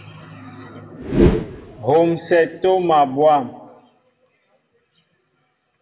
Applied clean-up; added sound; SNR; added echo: none; Whoosh, swoosh, swish; 0 dB; reverberation time 0.8 s.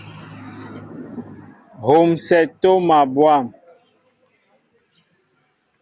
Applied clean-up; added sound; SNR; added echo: none; none; none; none.